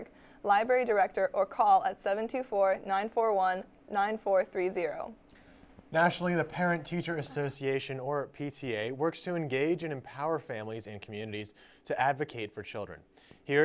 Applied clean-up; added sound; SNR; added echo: none; none; none; none.